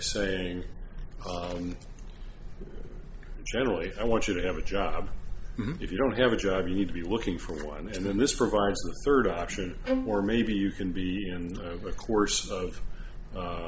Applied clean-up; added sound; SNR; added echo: none; Bowed string instrument; 4 dB; none.